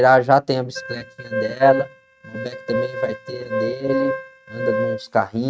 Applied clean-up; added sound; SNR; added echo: neural mask model RNNoise.